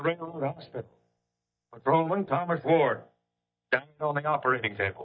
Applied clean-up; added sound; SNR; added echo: neural mask model DeepFilterNet 3.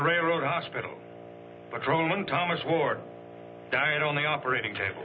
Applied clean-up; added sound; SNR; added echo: none; Wind instrument, woodwind instrument; 16 dB; none.